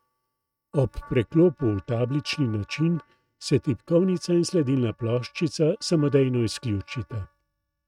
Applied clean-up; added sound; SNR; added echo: neural mask model RNNoise.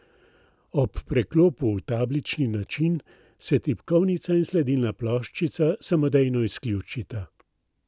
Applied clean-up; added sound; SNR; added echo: none; none; none; none.